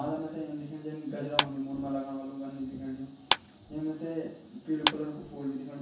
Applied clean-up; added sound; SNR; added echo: none; Clapping; -3 dB; reverberation time 0.7 s.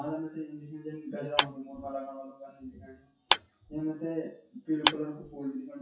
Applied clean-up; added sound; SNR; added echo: classical method WPE with log-MMSE.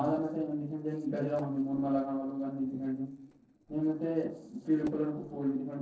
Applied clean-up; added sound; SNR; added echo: neural separator model SepFormer DNS4.